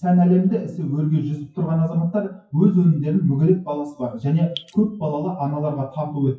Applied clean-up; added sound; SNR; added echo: classical method WPE with log-MMSE.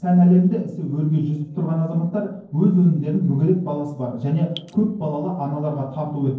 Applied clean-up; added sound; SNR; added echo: neural separator model SepFormer DNS4.